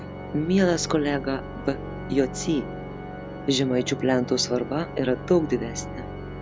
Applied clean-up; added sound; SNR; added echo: none; Organ; 9 dB; none.